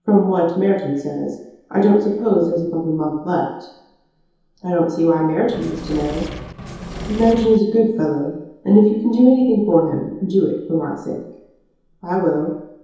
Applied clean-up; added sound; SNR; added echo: none; Engine / Mechanisms; 12 dB; reverberation time 2.2 s.